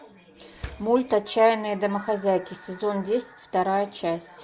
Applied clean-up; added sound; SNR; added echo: none; Slam; 18 dB; none.